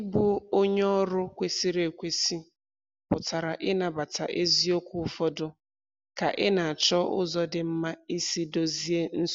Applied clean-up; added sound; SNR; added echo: none; none; none; none.